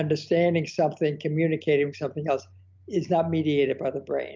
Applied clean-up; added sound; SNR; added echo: none; none; none; none.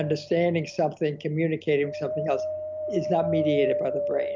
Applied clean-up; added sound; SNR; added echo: none; Wind; 4 dB; none.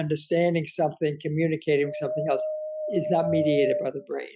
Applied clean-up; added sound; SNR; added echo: classical method Wiener filter.